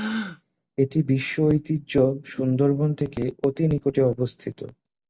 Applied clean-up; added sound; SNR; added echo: none; Gasp; 16 dB; none.